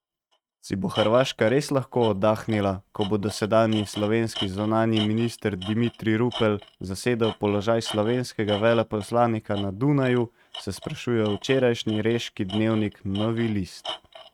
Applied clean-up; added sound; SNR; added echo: neural mask model RNNoise.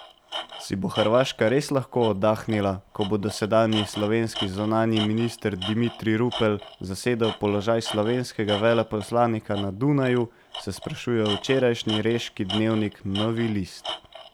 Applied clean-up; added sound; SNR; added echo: none; Tools; 13 dB; none.